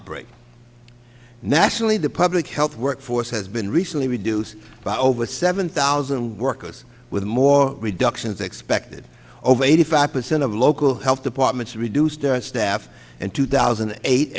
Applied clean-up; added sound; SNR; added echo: none; none; none; none.